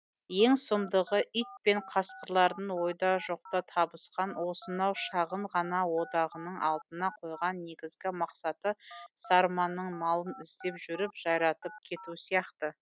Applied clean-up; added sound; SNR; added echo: none; Telephone; 19 dB; none.